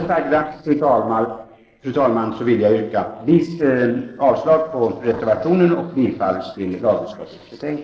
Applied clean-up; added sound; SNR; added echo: neural separator model SepFormer DNS4.